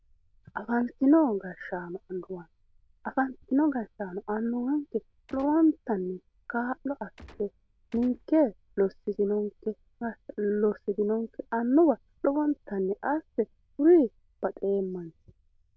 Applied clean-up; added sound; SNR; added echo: neural diffusion model UNIVERSE++.